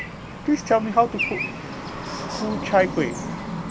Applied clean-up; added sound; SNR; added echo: none; Traffic noise, roadway noise / Bird; 6 dB; none.